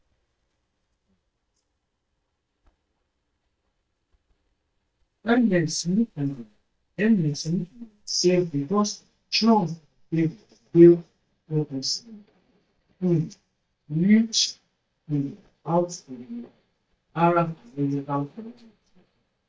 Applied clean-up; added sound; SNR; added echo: neural mask model DeepFilterNet 3.